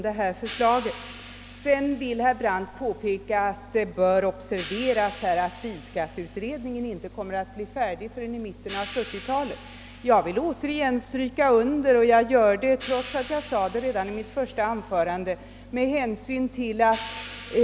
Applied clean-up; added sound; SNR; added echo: none; Hi-hat; 16 dB; none.